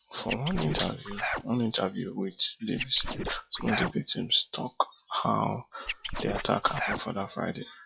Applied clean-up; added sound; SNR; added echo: classical method WPE with log-MMSE.